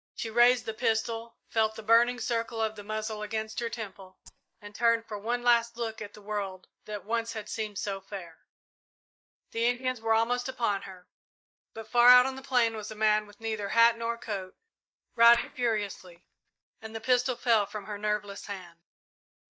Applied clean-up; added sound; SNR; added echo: neural mask model DeepFilterNet 3.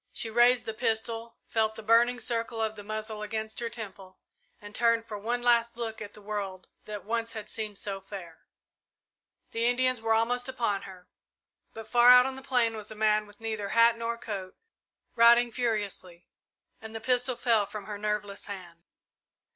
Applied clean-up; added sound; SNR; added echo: none; none; none; none.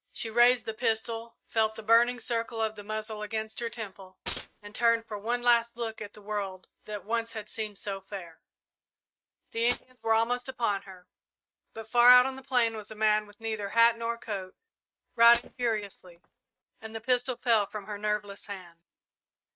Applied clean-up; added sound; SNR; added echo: neural mask model RNNoise.